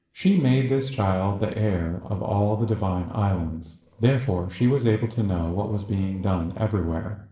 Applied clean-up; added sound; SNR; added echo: neural separator model SepFormer DNS4.